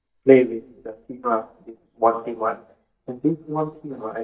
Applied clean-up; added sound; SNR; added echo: neural mask model DeepFilterNet 3.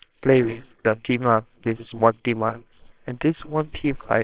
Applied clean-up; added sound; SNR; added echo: neural separator model SepFormer WHAMR!.